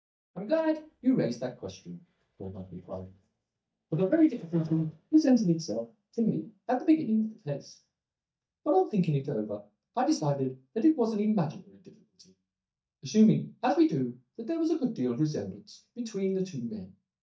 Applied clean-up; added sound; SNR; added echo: neural mask model DeepFilterNet 3.